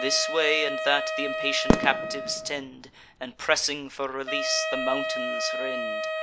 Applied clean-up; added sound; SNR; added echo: none; Wind instrument, woodwind instrument + Fireworks; 1 dB; none.